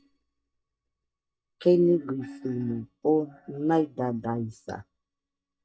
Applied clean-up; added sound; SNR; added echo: neural mask model DeepFilterNet 3.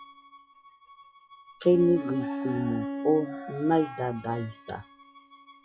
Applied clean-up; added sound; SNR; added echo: classical method log-MMSE.